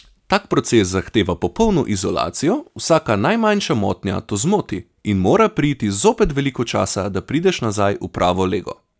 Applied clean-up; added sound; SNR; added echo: none; none; none; none.